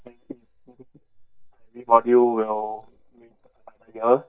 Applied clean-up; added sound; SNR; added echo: neural mask model DeepFilterNet 3.